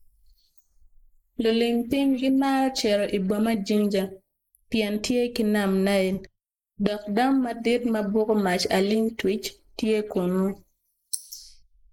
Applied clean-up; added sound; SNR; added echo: neural mask model Resemble Enhance denoiser.